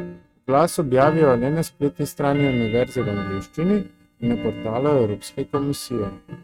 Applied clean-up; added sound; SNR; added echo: neural mask model RNNoise.